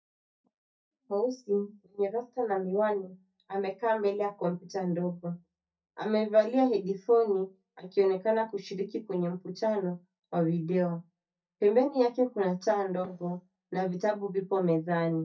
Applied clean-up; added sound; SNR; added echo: neural mask model DeepFilterNet 3.